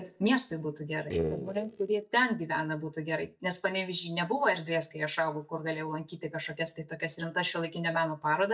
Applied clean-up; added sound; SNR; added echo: neural mask model DeepFilterNet 3.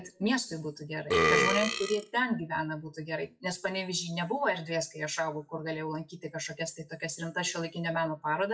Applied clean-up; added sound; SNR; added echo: classical method WPE with log-MMSE.